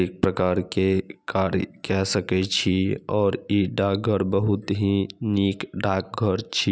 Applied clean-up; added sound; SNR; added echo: none; none; none; none.